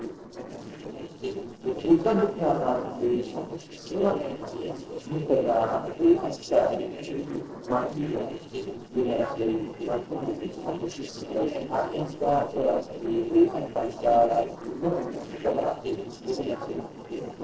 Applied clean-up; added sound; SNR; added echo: neural separator model SepFormer DNS4.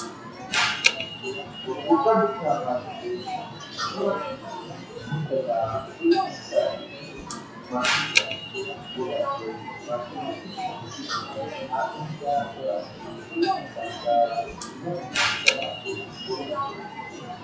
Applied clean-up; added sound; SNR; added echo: classical method WPE with log-MMSE.